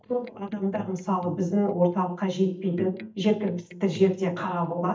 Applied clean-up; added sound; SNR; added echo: neural mask model DeepFilterNet 3.